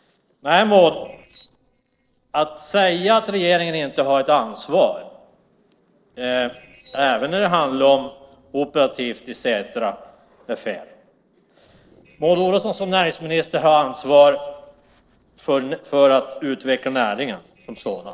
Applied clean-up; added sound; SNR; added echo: neural separator model SepFormer DNS4.